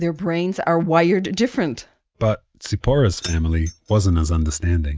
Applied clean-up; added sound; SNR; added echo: neural mask model RNNoise.